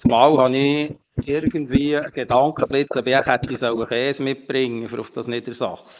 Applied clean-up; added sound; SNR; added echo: neural mask model Resemble Enhance denoiser.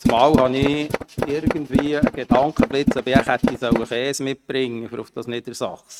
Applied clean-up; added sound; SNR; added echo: neural mask model RNNoise.